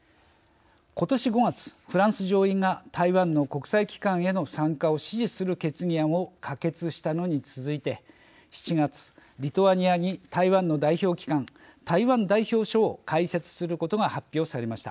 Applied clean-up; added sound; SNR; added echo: none; none; none; none.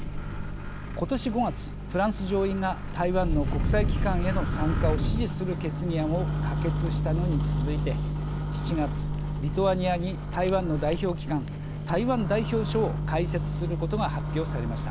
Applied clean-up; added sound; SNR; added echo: none; Microwave oven; -1 dB; none.